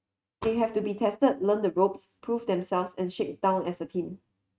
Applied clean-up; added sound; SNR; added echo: neural mask model RNNoise.